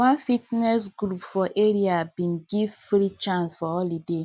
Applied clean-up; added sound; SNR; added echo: none; none; none; none.